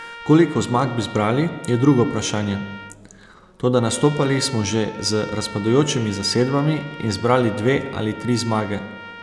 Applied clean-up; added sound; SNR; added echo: none; Trumpet; 17 dB; none.